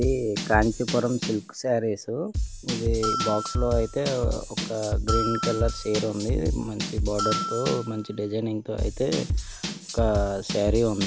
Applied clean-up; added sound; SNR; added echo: none; Drum / Drum kit + Bell; 2 dB; none.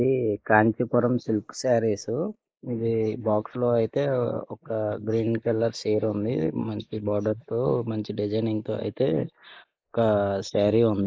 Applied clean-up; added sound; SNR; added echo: neural mask model Resemble Enhance denoiser.